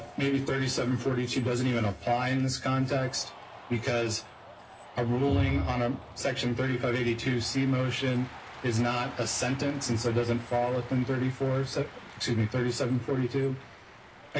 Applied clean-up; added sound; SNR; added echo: none; Cheering; 18 dB; reverberation time 0.4 s.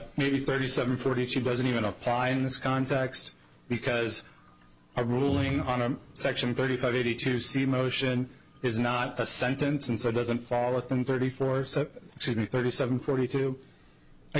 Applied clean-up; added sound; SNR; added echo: none; none; none; none.